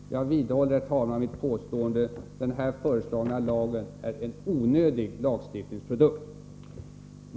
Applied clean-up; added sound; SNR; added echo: none; none; none; none.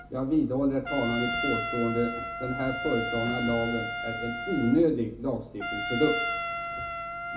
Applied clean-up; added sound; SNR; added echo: none; Trumpet; 5 dB; reverberation time 0.3 s.